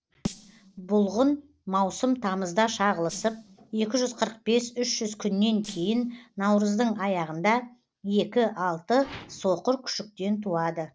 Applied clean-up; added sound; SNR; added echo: neural separator model SepFormer DNS4.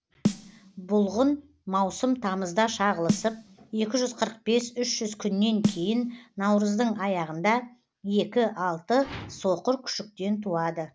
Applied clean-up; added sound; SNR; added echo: none; Snare drum; 8 dB; none.